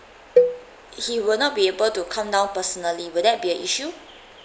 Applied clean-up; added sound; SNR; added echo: none; Cowbell; 0 dB; none.